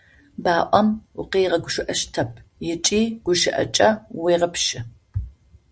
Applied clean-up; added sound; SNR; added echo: none; none; none; none.